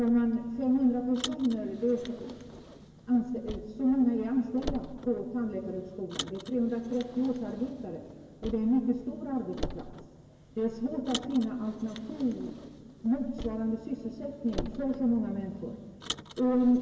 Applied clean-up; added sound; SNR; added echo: none; Car; 13 dB; reverberation time 1.9 s.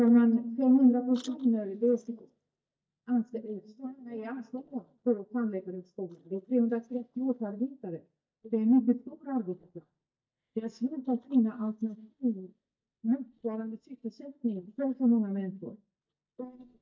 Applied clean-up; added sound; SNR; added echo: neural mask model DeepFilterNet 3.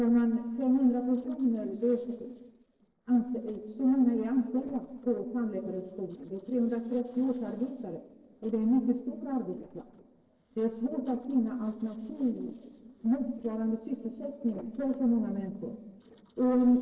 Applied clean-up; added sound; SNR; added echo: neural separator model SepFormer DNS4.